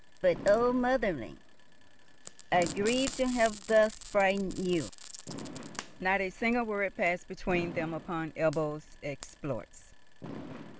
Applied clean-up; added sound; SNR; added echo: none; Frying (food) + Fireworks; 14 dB; none.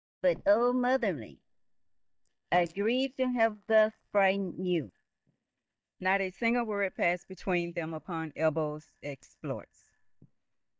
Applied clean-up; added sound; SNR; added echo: neural mask model DeepFilterNet 3.